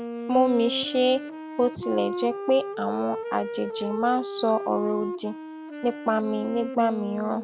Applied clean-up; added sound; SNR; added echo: none; Wind instrument, woodwind instrument; 7 dB; none.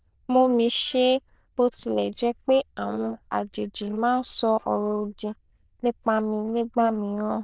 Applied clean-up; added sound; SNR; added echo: neural diffusion model UNIVERSE++.